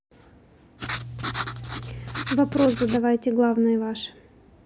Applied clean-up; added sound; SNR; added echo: none; Writing; 4 dB; none.